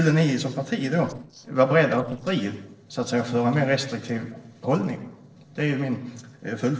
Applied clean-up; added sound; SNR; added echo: neural separator model SepFormer DNS4.